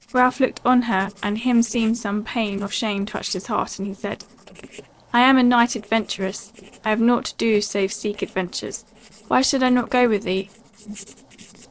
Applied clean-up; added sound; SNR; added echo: neural separator model SepFormer DNS4.